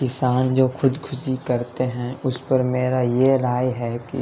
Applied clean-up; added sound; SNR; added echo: none; none; none; none.